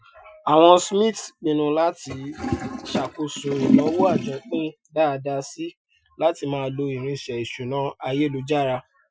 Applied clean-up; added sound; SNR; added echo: classical method Wiener filter.